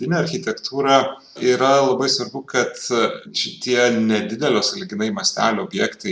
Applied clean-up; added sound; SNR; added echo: none; none; none; none.